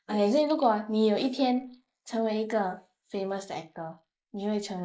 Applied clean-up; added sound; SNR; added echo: neural mask model Resemble Enhance denoiser.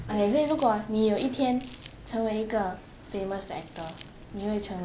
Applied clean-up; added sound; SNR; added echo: none; Motor vehicle (road) / Rain + Crumpling, crinkling; 17 dB; none.